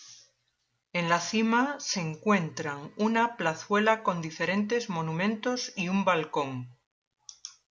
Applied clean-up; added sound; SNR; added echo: none; none; none; none.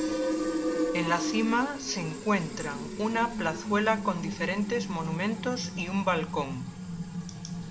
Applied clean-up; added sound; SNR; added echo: none; Fill (with liquid); 3 dB; none.